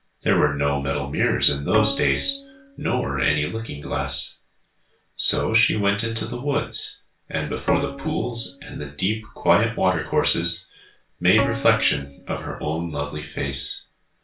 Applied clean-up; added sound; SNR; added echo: none; Bowed string instrument; 10 dB; reverberation time 0.3 s.